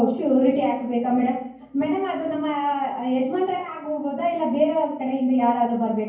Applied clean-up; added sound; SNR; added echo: none; none; none; reverberation time 0.9 s.